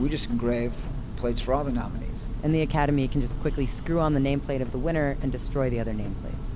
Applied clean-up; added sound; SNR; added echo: none; Church bell; 3 dB; none.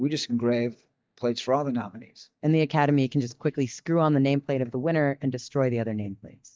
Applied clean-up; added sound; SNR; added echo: neural mask model DeepFilterNet 3.